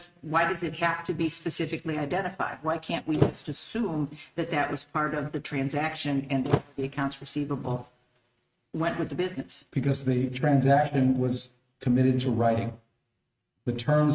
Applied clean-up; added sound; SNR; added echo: neural mask model RNNoise.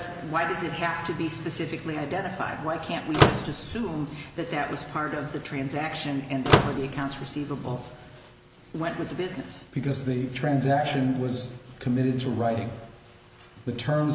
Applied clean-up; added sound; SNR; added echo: none; Slam / Microwave oven; -4 dB; none.